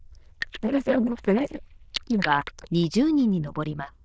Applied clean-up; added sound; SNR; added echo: neural diffusion model UNIVERSE++.